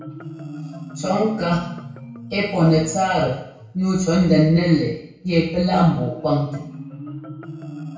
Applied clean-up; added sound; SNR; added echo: none; Marimba, xylophone; 15 dB; reverberation time 0.6 s.